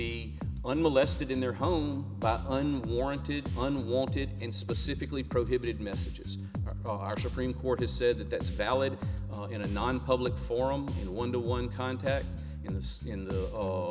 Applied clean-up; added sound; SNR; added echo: none; Bass guitar; 4 dB; none.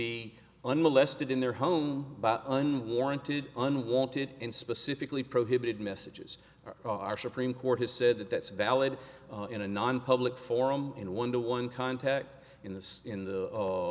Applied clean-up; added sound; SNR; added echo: none; none; none; none.